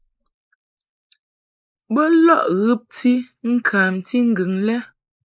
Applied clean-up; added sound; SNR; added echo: neural mask model Resemble Enhance denoiser.